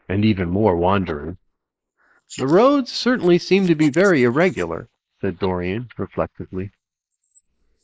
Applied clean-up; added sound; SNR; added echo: neural mask model Resemble Enhance denoiser.